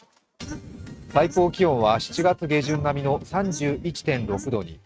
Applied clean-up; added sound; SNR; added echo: neural mask model RNNoise.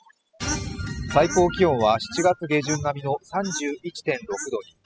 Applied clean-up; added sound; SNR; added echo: classical method spectral subtraction.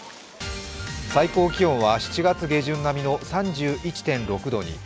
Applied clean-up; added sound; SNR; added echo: none; none; none; none.